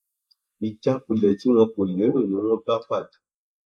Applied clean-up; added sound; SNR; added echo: neural mask model Resemble Enhance denoiser.